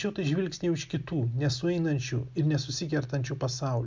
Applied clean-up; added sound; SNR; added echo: none; none; none; none.